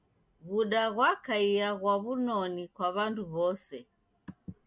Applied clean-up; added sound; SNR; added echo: none; none; none; none.